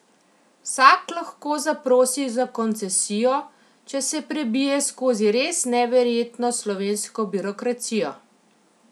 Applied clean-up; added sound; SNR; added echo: none; none; none; none.